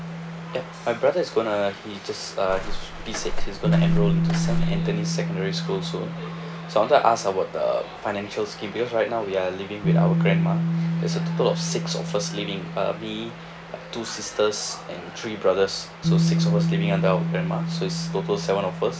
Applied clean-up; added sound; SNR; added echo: none; Walk, footsteps + Bass guitar; 0 dB; none.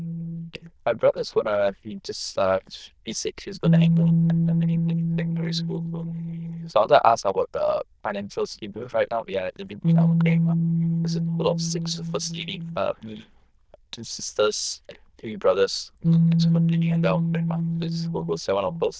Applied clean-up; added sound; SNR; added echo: neural diffusion model UNIVERSE++.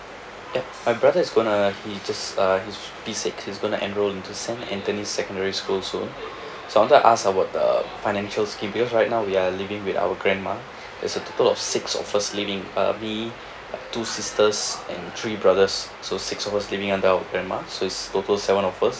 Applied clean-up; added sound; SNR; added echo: none; none; none; none.